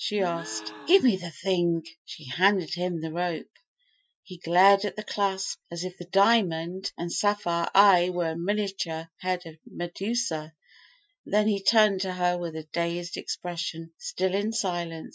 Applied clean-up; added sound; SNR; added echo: classical method Wiener filter.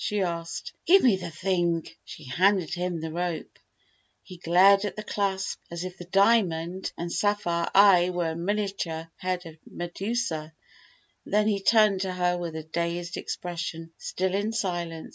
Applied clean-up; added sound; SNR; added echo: none; none; none; none.